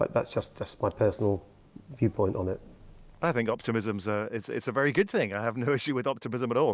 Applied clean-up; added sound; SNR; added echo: none; none; none; none.